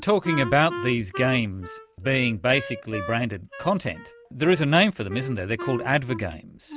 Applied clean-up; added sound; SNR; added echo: none; Wind instrument, woodwind instrument; 13 dB; none.